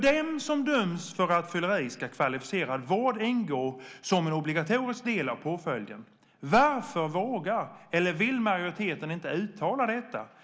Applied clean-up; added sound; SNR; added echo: none; none; none; none.